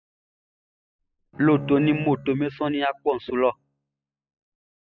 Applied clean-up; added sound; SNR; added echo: classical method spectral subtraction.